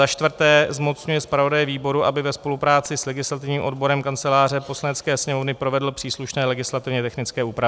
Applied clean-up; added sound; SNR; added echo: none; none; none; none.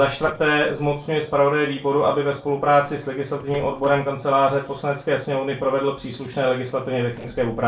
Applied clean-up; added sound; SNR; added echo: neural separator model SepFormer DNS4.